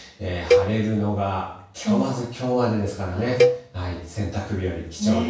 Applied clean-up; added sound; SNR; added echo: none; Cowbell; 1 dB; reverberation time 0.7 s.